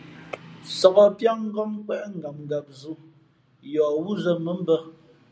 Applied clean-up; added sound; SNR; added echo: none; none; none; none.